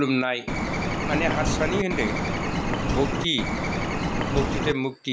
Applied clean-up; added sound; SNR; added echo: none; Bird; -2 dB; none.